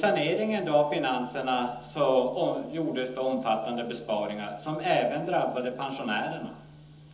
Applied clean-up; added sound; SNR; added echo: none; none; none; reverberation time 1.2 s.